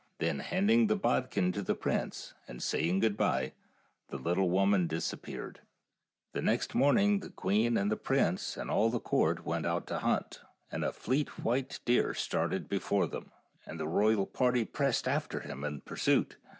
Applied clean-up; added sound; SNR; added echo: none; none; none; none.